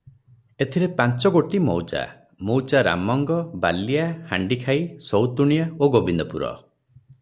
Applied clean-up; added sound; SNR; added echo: none; none; none; none.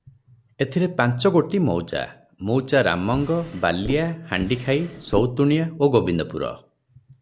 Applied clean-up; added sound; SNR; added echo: none; Drawer open or close; 12 dB; none.